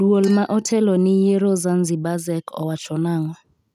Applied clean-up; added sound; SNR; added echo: neural mask model RNNoise.